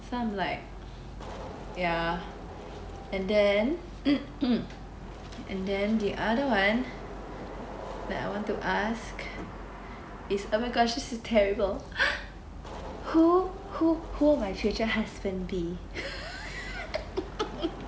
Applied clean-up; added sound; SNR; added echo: none; Wind / Rain; 15 dB; none.